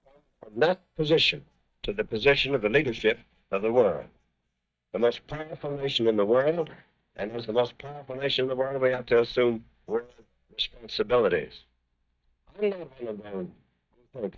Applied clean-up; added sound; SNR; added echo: neural mask model DeepFilterNet 3.